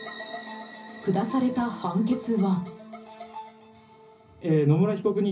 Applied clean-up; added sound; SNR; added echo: none; none; none; reverberation time 0.5 s.